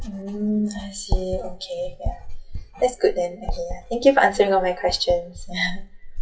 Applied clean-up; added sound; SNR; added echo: classical method WPE with log-MMSE.